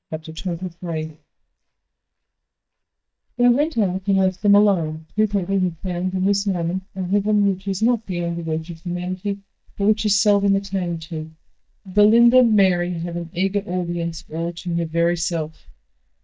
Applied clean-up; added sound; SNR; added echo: neural mask model DeepFilterNet 3.